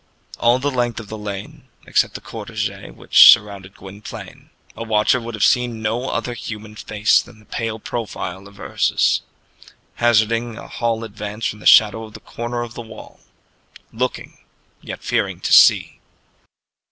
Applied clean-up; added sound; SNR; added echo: none; none; none; none.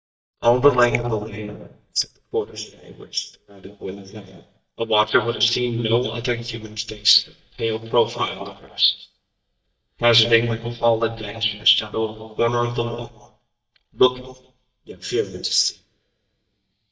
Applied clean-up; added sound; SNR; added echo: neural mask model DeepFilterNet 3.